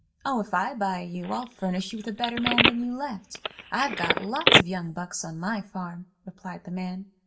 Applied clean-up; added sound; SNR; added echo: none; Telephone; -4 dB; reverberation time 0.3 s.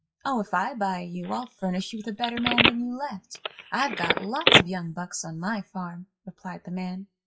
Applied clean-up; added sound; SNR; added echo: classical method WPE with log-MMSE.